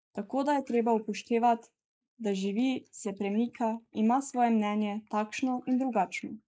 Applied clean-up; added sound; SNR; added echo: neural mask model Resemble Enhance denoiser.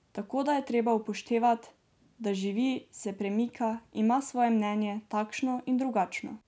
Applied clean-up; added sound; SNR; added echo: none; none; none; none.